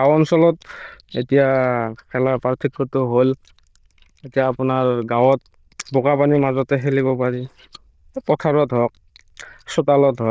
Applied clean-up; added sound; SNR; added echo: neural diffusion model UNIVERSE++.